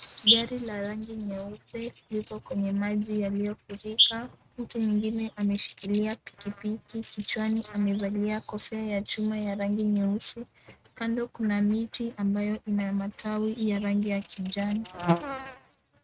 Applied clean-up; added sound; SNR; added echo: neural mask model RNNoise.